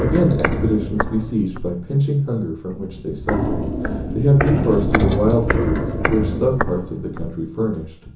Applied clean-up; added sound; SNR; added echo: none; Walk, footsteps; 2 dB; reverberation time 0.7 s.